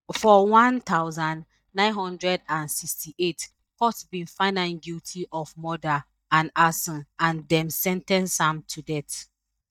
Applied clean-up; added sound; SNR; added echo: neural mask model DeepFilterNet 3.